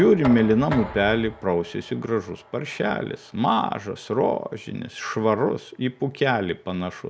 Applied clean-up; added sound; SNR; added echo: none; Knock; 17 dB; none.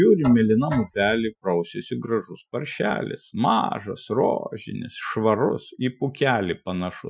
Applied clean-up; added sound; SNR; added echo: classical method Wiener filter.